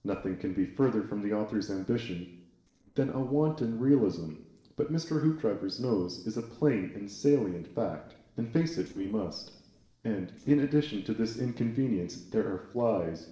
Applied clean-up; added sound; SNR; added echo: neural separator model SepFormer DNS4.